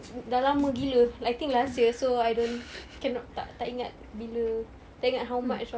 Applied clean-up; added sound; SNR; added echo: none; Snare drum; 17 dB; none.